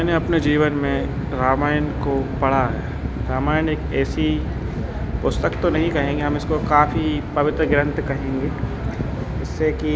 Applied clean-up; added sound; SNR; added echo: none; Aircraft; 6 dB; none.